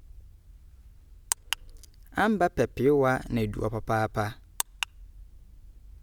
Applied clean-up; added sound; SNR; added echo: none; none; none; none.